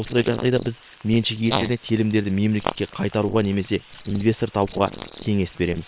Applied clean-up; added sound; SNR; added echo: neural separator model SepFormer WHAM!.